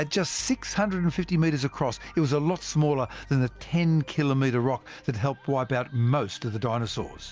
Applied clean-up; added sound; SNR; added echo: none; none; none; none.